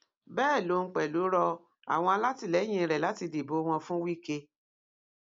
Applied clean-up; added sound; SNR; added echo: none; none; none; none.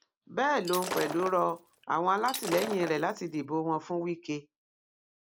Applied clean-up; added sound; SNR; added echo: none; Shatter; 8 dB; none.